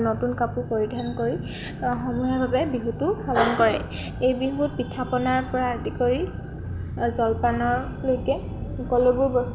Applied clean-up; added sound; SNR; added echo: none; none; none; none.